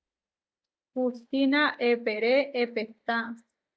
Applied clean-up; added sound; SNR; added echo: neural mask model DeepFilterNet 3.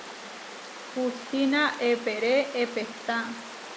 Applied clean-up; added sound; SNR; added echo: none; Water; 12 dB; none.